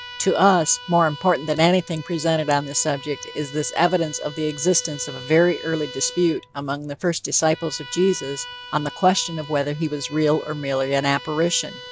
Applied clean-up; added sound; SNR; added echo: none; Bowed string instrument; 17 dB; none.